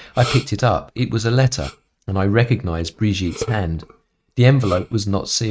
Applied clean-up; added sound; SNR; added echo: neural mask model RNNoise.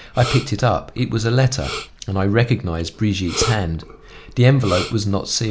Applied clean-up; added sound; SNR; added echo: none; Respiratory sounds; 12 dB; none.